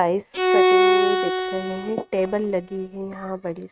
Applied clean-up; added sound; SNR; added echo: neural mask model RNNoise.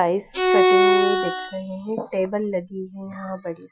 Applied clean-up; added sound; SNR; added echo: classical method Wiener filter.